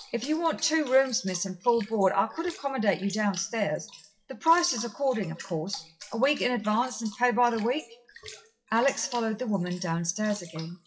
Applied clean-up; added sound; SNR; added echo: classical method WPE with log-MMSE.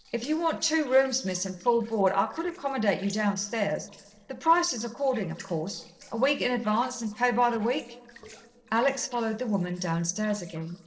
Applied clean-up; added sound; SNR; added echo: neural separator model SepFormer DNS4.